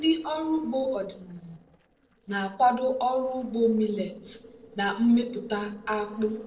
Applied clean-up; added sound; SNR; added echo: neural separator model SepFormer DNS4.